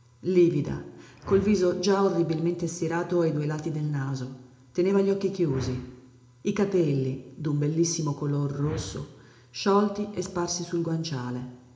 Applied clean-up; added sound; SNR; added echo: none; Whoosh, swoosh, swish; 16 dB; reverberation time 0.8 s.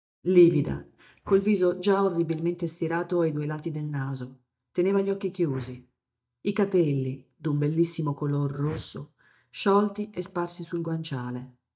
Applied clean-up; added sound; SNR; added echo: neural mask model DeepFilterNet 3.